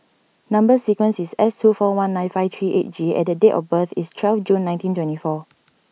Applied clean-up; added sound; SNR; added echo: none; none; none; none.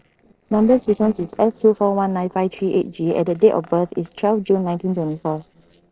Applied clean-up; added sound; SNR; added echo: neural separator model SepFormer DNS4.